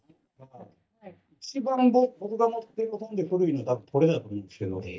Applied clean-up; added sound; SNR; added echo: neural mask model DeepFilterNet 3.